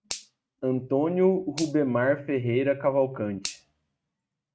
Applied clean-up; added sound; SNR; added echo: neural mask model RNNoise.